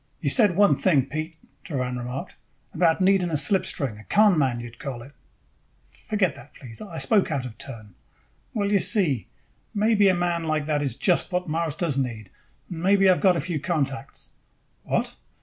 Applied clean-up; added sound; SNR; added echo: none; none; none; none.